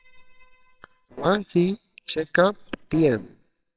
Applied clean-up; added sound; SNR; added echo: neural separator model SepFormer WHAMR!.